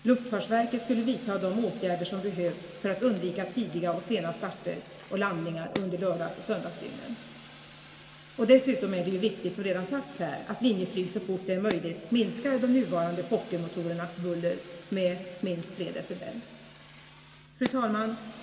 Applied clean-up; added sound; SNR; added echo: none; Fire; 17 dB; reverberation time 1.7 s.